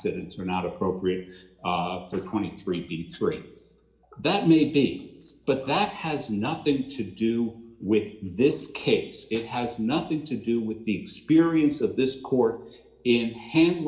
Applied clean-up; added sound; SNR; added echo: neural separator model SepFormer DNS4.